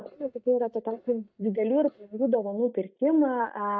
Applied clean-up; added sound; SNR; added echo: neural mask model DeepFilterNet 3.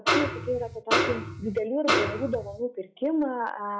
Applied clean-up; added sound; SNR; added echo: classical method log-MMSE.